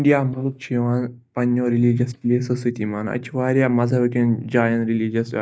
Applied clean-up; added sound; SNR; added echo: neural mask model DeepFilterNet 3.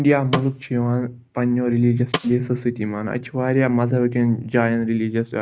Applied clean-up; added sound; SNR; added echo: neural mask model RNNoise.